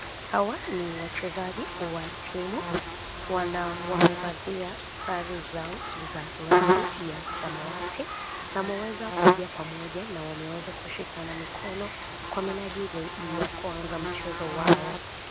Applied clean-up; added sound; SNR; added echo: none; Buzz; -5 dB; none.